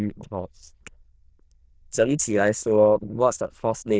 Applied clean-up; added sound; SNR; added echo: neural diffusion model UNIVERSE++.